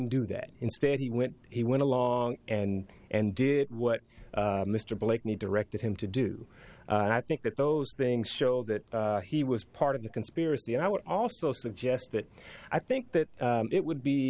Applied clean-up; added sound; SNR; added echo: none; none; none; none.